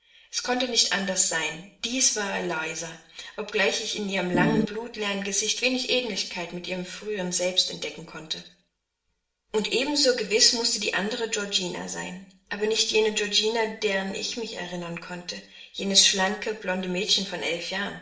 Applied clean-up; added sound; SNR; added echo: none; Organ; -4 dB; reverberation time 0.6 s.